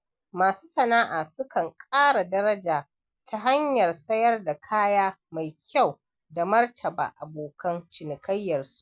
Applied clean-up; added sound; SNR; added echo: none; none; none; none.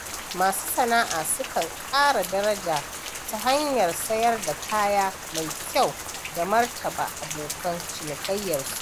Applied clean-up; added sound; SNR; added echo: none; Rain; 8 dB; none.